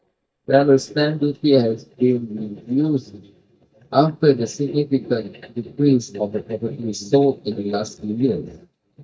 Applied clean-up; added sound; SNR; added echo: neural mask model DeepFilterNet 3.